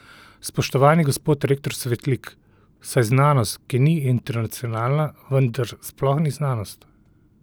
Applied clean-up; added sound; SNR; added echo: none; none; none; none.